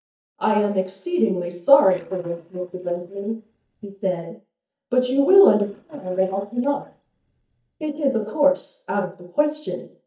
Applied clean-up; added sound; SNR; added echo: neural mask model DeepFilterNet 3.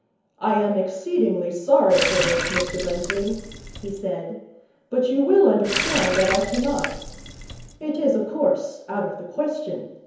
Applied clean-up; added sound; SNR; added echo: none; Water tap, faucet; 5 dB; reverberation time 0.9 s.